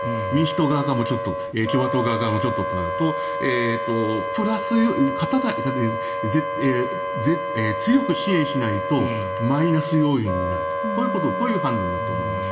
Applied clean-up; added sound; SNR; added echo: none; Wind instrument, woodwind instrument; 3 dB; reverberation time 1.4 s.